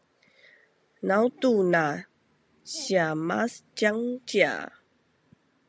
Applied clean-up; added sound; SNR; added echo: none; none; none; none.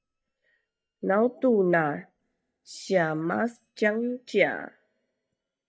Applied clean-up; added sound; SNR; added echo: neural mask model DeepFilterNet 3.